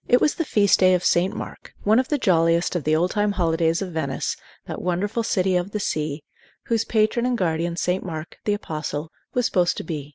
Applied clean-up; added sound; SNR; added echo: none; none; none; none.